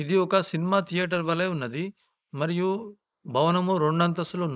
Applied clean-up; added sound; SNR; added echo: neural mask model Resemble Enhance denoiser.